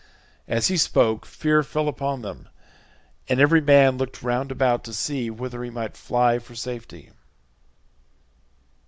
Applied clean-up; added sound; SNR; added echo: none; none; none; none.